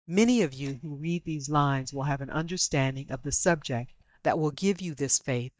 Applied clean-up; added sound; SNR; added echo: neural mask model DeepFilterNet 3.